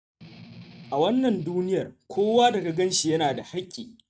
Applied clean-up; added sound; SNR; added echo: neural mask model RNNoise.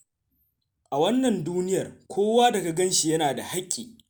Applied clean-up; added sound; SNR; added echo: none; none; none; none.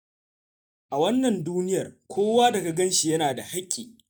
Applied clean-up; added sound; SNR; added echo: neural mask model DeepFilterNet 3.